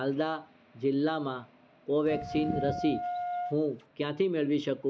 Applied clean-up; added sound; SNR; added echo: none; Wind instrument, woodwind instrument; 7 dB; none.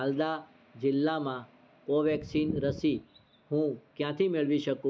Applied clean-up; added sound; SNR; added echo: none; none; none; none.